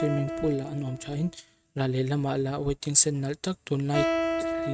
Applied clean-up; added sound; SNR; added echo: neural mask model RNNoise.